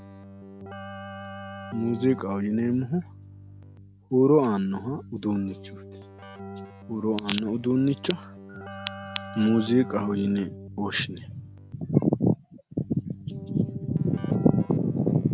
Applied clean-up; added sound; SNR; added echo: none; Keyboard (musical); 15 dB; none.